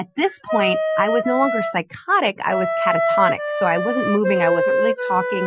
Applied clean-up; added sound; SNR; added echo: classical method Wiener filter.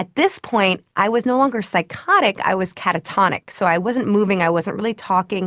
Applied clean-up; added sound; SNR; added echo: none; none; none; none.